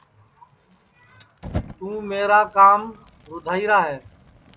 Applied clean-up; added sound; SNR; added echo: none; Fire; 17 dB; none.